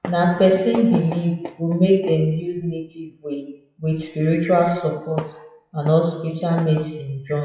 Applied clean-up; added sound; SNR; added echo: classical method WPE with log-MMSE.